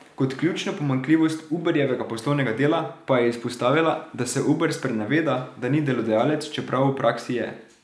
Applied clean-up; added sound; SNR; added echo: none; none; none; none.